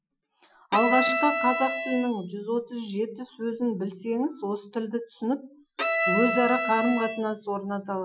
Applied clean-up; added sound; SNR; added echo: classical method Wiener filter.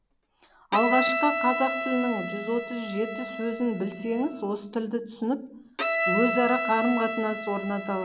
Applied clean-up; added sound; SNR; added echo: none; Bowed string instrument; 3 dB; none.